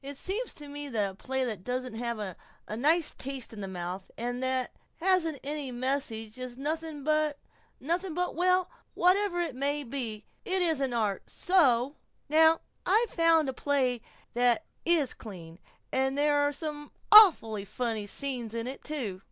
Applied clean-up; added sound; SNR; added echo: none; none; none; none.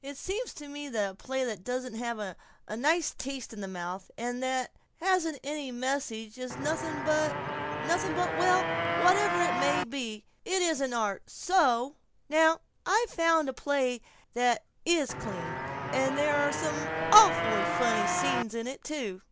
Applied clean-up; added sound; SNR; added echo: none; Motorcycle; 1 dB; none.